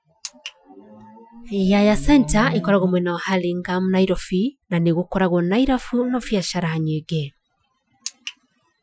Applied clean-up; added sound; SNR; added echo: classical method Wiener filter.